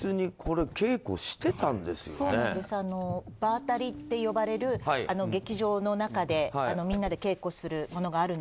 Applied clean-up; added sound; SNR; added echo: none; Whoosh, swoosh, swish + Car; 14 dB; none.